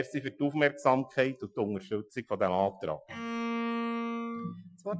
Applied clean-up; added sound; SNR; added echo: classical method Wiener filter.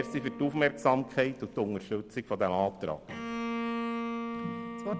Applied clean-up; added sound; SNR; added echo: none; Bowed string instrument; 6 dB; none.